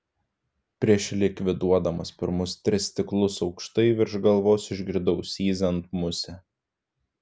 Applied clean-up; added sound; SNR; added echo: none; none; none; none.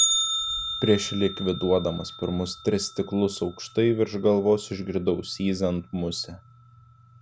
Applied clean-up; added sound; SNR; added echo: none; Bell; 7 dB; none.